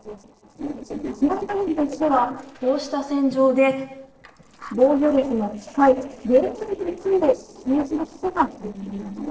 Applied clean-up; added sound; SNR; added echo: neural separator model SepFormer DNS4.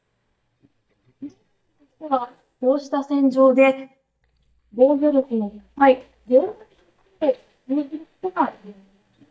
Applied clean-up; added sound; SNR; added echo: neural mask model DeepFilterNet 3.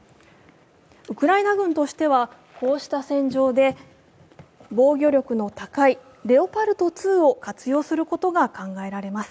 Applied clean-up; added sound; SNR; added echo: none; none; none; none.